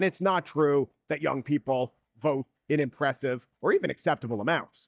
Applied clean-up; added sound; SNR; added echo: neural mask model DeepFilterNet 3.